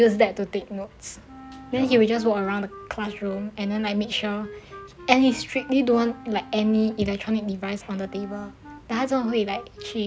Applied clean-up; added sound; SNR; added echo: none; Wind instrument, woodwind instrument; 20 dB; none.